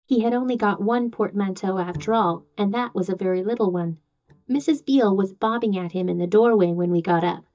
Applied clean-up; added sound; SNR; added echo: neural mask model DeepFilterNet 3.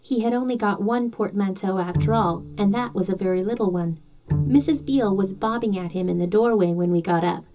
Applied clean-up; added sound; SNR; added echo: none; Bowed string instrument; 8 dB; reverberation time 0.2 s.